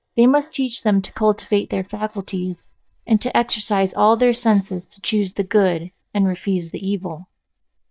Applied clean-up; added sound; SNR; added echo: neural mask model DeepFilterNet 3.